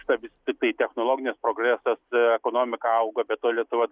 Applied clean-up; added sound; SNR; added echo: none; none; none; none.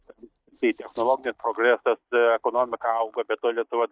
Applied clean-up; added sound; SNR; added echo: neural mask model DeepFilterNet 3.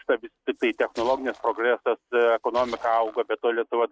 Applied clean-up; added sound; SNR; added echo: neural mask model RNNoise.